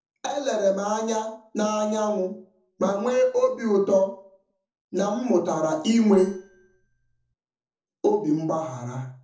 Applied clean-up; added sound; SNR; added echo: neural separator model SepFormer DNS4.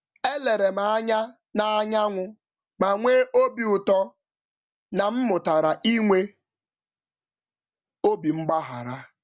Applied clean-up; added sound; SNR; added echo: none; none; none; none.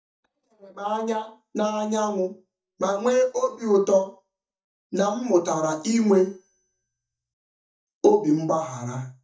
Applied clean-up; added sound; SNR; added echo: neural mask model DeepFilterNet 3.